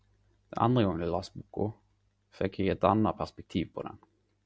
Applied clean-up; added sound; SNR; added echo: none; none; none; none.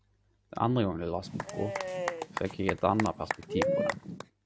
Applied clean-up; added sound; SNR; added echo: none; Applause / Cheering / Clapping; 1 dB; none.